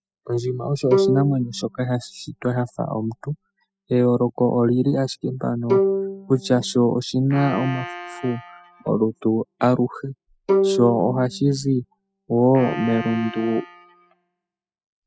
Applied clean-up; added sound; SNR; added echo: classical method spectral subtraction.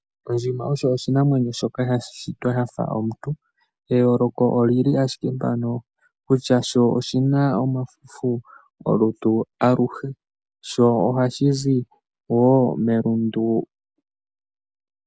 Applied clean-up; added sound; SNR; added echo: none; none; none; none.